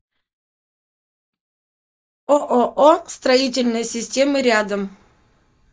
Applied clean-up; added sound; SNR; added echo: neural mask model DeepFilterNet 3.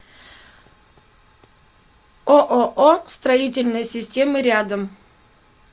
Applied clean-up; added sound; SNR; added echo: none; none; none; none.